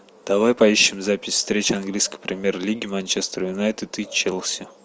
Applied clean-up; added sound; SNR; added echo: none; none; none; none.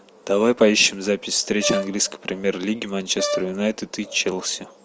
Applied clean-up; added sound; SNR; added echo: none; Brass instrument; 9 dB; none.